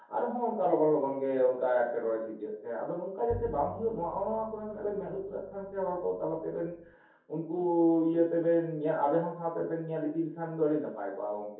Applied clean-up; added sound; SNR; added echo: none; Bowed string instrument; 17 dB; reverberation time 0.6 s.